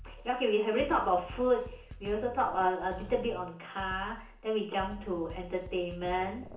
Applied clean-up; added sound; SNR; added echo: none; Drum kit; 15 dB; reverberation time 0.7 s.